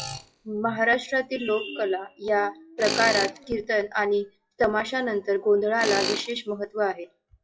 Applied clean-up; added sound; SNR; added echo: classical method WPE with log-MMSE.